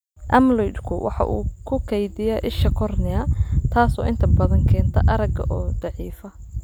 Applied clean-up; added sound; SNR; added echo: none; none; none; none.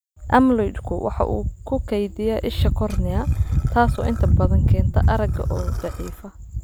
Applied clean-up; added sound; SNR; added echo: none; Liquid; 19 dB; none.